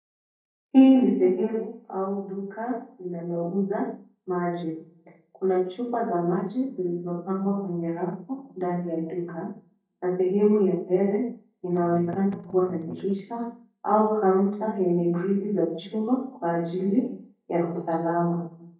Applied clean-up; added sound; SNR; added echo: neural mask model DeepFilterNet 3.